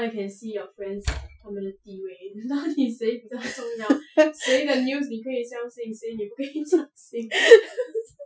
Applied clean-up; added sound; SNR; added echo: classical method Wiener filter.